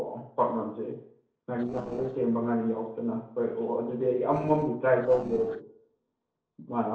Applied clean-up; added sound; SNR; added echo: neural separator model SepFormer DNS4.